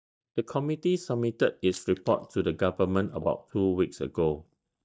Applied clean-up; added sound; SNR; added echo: neural mask model DeepFilterNet 3.